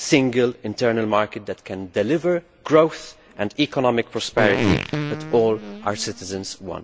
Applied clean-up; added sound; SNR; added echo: none; Fart; 4 dB; none.